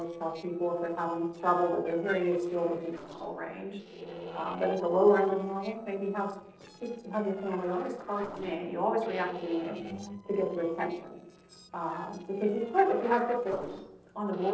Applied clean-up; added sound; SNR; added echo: neural separator model SepFormer DNS4.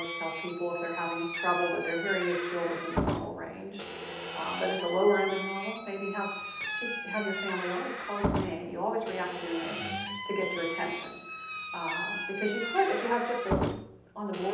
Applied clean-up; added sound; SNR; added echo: none; Squeak / Slam; 2 dB; reverberation time 0.9 s.